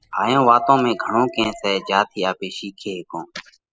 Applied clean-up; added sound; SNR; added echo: classical method spectral subtraction.